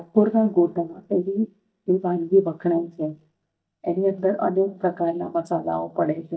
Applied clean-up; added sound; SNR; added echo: neural mask model DeepFilterNet 3.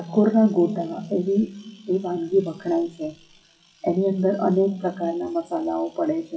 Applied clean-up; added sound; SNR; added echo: classical method WPE with log-MMSE.